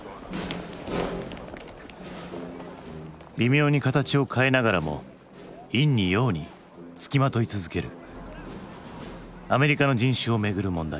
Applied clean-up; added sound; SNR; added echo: none; none; none; none.